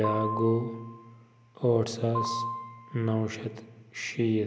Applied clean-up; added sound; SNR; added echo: none; Piano; 8 dB; none.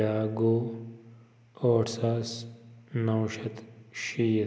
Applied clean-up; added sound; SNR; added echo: none; none; none; none.